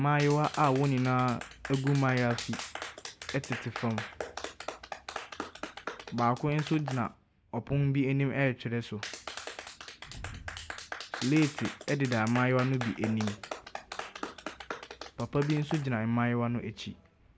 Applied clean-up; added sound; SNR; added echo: none; Clapping; 11 dB; none.